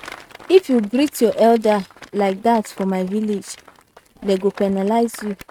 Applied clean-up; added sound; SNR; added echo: neural mask model RNNoise.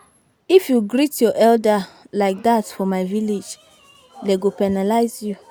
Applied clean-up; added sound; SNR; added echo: none; none; none; none.